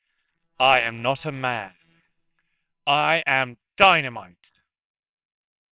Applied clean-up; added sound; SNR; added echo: neural separator model SepFormer WHAMR!.